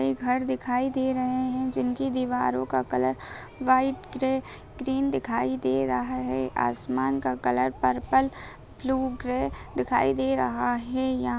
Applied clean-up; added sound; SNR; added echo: none; none; none; none.